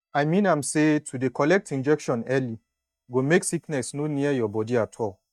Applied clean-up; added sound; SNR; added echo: neural mask model DeepFilterNet 3.